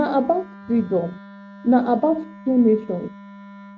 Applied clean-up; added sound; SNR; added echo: none; Wind instrument, woodwind instrument; 19 dB; none.